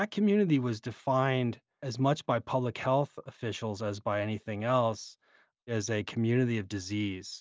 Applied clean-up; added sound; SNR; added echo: none; none; none; none.